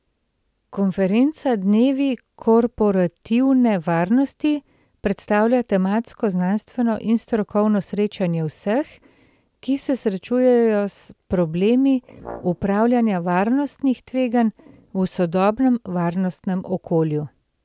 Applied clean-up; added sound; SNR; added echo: none; Brass instrument; 19 dB; none.